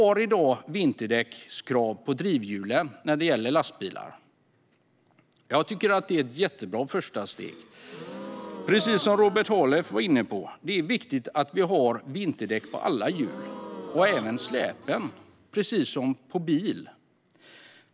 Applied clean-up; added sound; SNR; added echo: none; Gasp; 14 dB; none.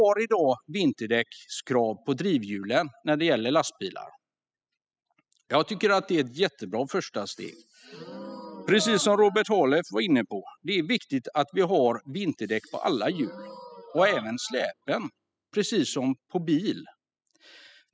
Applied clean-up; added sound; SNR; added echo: classical method spectral subtraction.